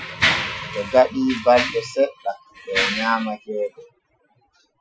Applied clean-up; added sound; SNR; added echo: classical method Wiener filter.